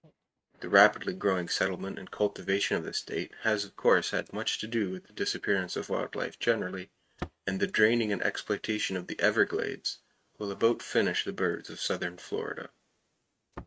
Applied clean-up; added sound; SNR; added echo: neural mask model RNNoise.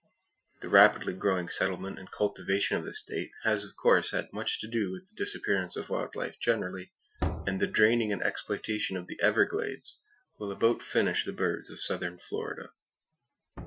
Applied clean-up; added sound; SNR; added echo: classical method Wiener filter.